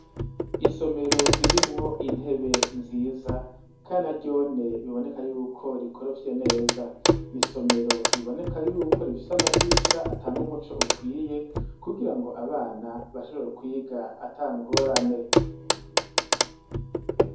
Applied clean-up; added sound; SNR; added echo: none; Clock; -2 dB; reverberation time 0.6 s.